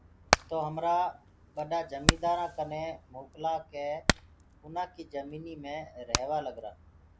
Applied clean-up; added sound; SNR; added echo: none; Hammer; 0 dB; none.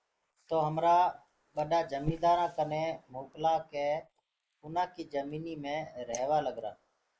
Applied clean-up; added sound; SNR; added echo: neural mask model Resemble Enhance denoiser.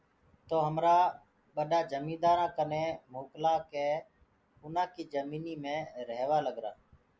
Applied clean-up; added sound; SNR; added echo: none; none; none; none.